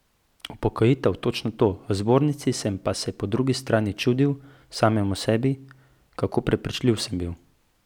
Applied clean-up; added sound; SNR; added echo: none; none; none; none.